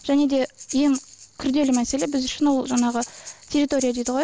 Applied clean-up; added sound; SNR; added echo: none; Breathing; 16 dB; none.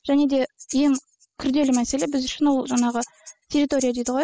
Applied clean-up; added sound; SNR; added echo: classical method spectral subtraction.